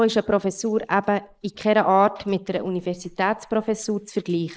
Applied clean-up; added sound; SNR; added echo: neural mask model Resemble Enhance denoiser.